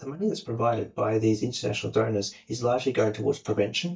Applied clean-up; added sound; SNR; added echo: neural mask model DeepFilterNet 3.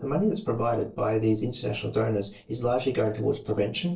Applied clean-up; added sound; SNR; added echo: neural separator model SepFormer DNS4.